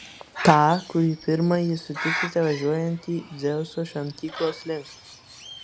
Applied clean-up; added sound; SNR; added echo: none; Bird; 12 dB; none.